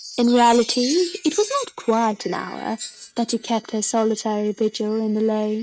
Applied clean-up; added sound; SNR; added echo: neural mask model RNNoise.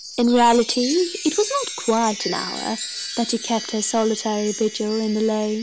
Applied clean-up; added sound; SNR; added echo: none; Chime; 10 dB; none.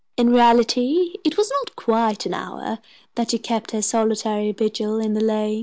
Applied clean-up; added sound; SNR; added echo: none; none; none; none.